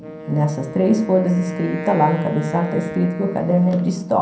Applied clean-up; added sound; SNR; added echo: none; Wind instrument, woodwind instrument; 13 dB; reverberation time 0.6 s.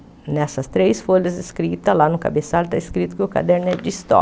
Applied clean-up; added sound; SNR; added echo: none; none; none; none.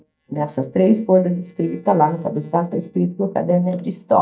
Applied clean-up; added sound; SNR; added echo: neural mask model DeepFilterNet 3.